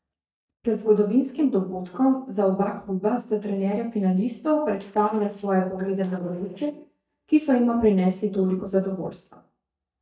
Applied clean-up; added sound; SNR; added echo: neural mask model DeepFilterNet 3.